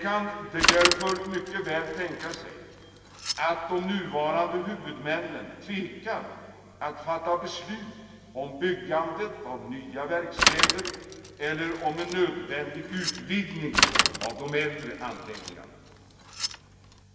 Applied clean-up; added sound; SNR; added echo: none; Bicycle; -1 dB; reverberation time 2.9 s.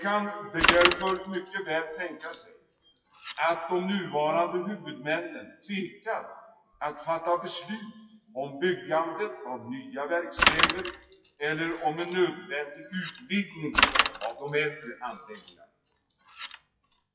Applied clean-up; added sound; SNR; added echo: classical method WPE with log-MMSE.